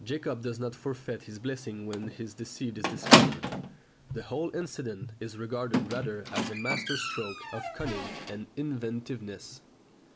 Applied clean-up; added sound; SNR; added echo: none; Squeak; -3 dB; none.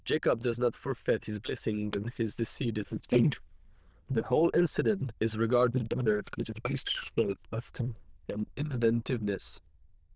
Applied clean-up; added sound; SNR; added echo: neural diffusion model UNIVERSE++.